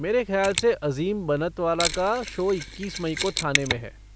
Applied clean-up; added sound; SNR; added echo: none; Mechanisms; 7 dB; none.